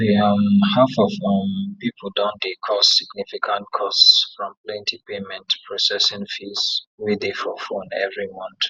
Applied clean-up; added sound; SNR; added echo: none; none; none; none.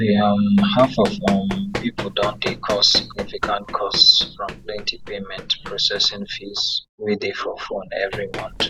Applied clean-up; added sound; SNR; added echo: none; Run; 11 dB; none.